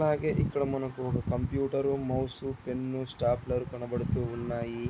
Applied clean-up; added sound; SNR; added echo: none; none; none; none.